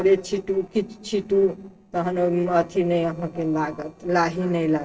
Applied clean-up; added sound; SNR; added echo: neural separator model SepFormer DNS4.